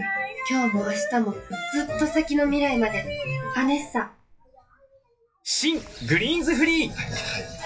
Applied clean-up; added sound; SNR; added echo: classical method WPE with log-MMSE.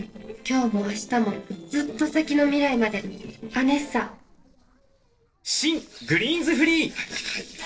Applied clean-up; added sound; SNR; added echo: neural separator model SepFormer DNS4.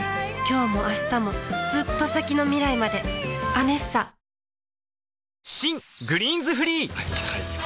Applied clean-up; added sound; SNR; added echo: none; none; none; none.